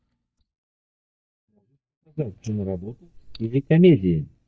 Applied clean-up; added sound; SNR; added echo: neural mask model DeepFilterNet 3.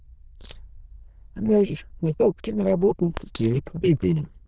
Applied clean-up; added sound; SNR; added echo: neural diffusion model UNIVERSE++.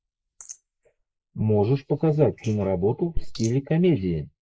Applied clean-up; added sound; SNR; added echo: neural mask model Resemble Enhance denoiser.